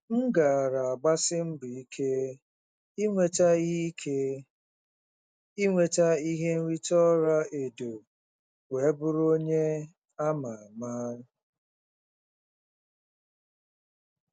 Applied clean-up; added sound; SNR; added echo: none; none; none; none.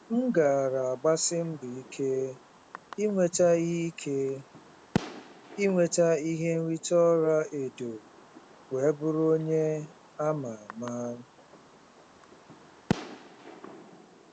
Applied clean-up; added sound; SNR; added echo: none; Fireworks; 14 dB; none.